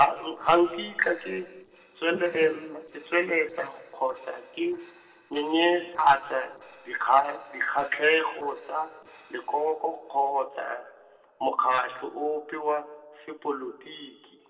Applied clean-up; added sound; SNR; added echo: neural separator model SepFormer DNS4.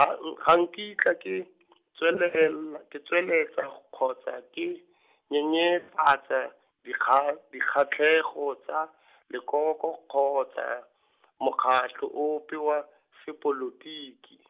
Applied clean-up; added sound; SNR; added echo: none; none; none; none.